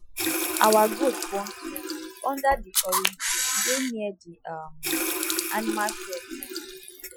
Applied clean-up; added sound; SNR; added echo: classical method Wiener filter.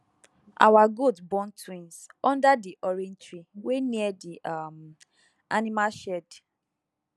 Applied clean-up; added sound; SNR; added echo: none; none; none; none.